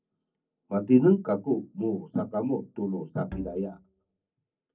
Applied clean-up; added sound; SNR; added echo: neural separator model SepFormer DNS4.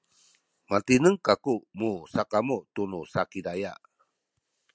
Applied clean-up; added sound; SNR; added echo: none; none; none; none.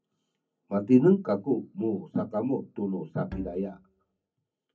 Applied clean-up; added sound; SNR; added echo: none; Bowed string instrument; 15 dB; reverberation time 0.3 s.